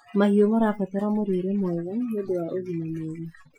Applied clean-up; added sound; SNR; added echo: classical method Wiener filter.